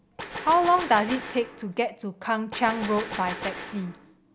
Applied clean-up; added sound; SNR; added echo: none; Gunshot, gunfire; 10 dB; none.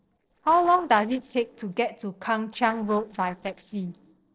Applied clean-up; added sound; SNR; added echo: neural separator model SepFormer DNS4.